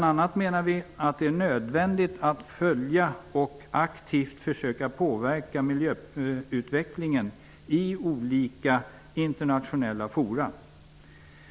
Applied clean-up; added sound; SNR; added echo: none; none; none; none.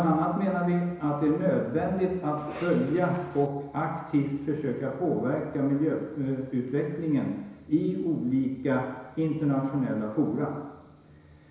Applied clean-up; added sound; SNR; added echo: none; Cough; 15 dB; reverberation time 1.0 s.